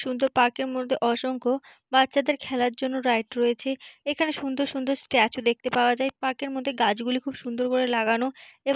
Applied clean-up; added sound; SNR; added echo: none; none; none; none.